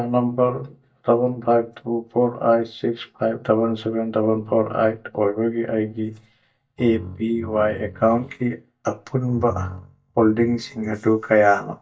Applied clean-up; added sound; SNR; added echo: neural mask model DeepFilterNet 3.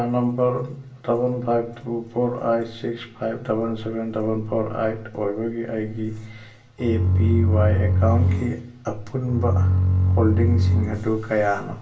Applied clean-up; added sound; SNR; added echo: none; Bowed string instrument; -5 dB; reverberation time 0.2 s.